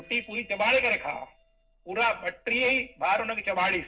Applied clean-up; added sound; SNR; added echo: neural separator model SepFormer DNS4.